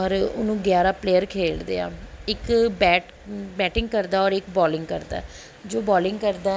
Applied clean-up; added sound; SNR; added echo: none; none; none; none.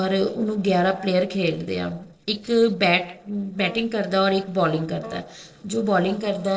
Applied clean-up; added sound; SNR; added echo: neural separator model SepFormer DNS4.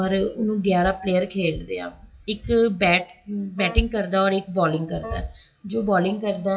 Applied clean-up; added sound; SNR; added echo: classical method WPE with log-MMSE.